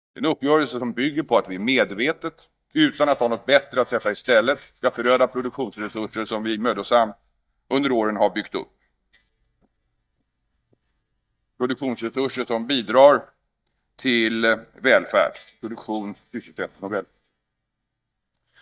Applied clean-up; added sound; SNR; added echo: neural mask model DeepFilterNet 3.